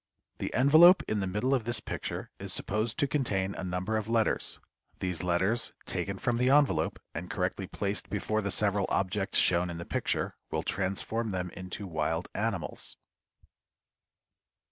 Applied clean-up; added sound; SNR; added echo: none; none; none; none.